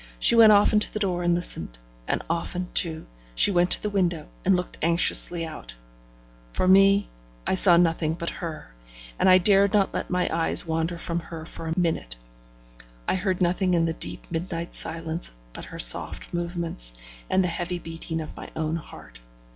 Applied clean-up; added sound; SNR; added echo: none; none; none; none.